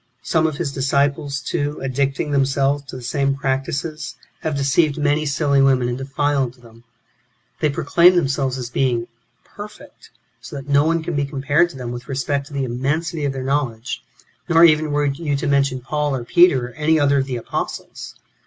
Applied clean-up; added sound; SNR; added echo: none; none; none; none.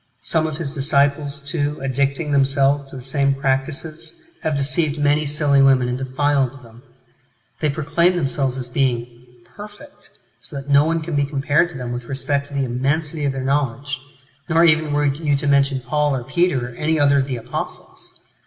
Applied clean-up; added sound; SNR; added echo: none; none; none; reverberation time 1.1 s.